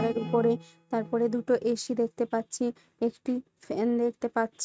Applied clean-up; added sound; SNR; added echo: neural mask model RNNoise.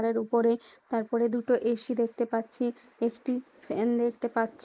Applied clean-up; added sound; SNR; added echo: neural mask model Resemble Enhance denoiser.